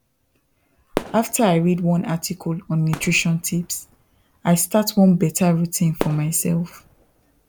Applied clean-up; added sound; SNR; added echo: none; Fireworks; 16 dB; none.